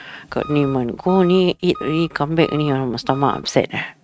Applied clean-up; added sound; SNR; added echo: neural mask model RNNoise.